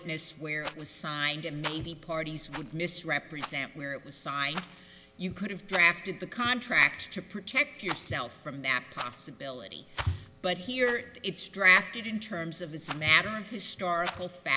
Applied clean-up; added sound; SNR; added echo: none; Rattle; 14 dB; none.